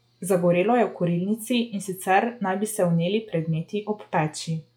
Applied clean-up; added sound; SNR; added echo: classical method log-MMSE.